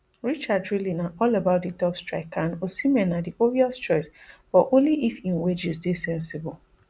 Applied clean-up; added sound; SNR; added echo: none; none; none; none.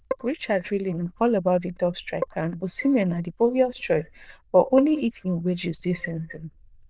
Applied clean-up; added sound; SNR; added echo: neural diffusion model UNIVERSE++.